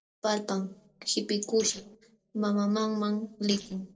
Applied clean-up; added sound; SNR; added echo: neural separator model SepFormer DNS4.